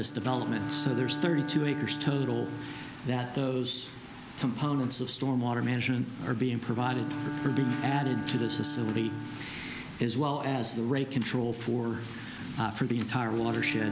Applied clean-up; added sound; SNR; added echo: none; Bowed string instrument; 9 dB; none.